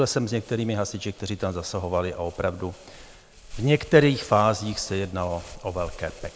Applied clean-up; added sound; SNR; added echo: none; Crumpling, crinkling; 20 dB; none.